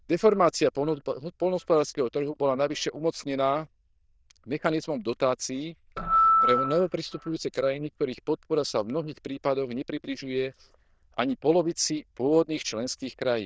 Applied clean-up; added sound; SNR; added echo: neural diffusion model UNIVERSE++.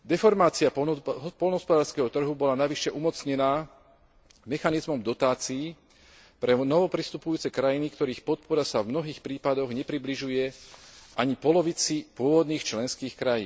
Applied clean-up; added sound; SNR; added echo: none; none; none; none.